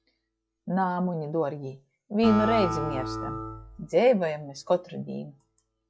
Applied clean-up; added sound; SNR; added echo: classical method log-MMSE.